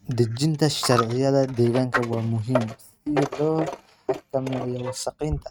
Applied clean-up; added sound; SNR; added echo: neural mask model RNNoise.